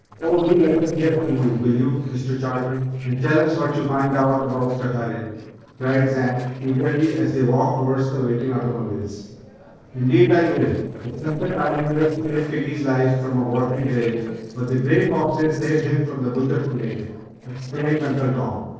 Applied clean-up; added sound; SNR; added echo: neural separator model SepFormer DNS4.